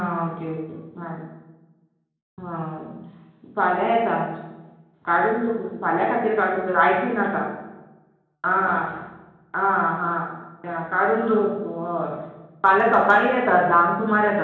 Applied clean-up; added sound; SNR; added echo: none; none; none; reverberation time 1.0 s.